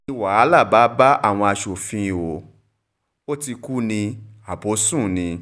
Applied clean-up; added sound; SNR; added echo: none; none; none; none.